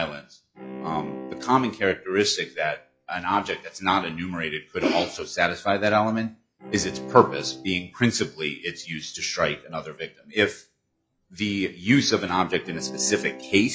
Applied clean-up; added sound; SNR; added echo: classical method log-MMSE.